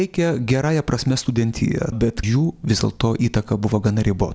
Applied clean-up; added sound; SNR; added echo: none; none; none; none.